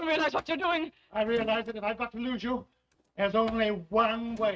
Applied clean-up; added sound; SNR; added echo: neural mask model RNNoise.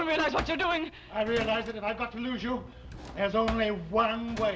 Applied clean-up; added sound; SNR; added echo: none; Drawer open or close; 13 dB; none.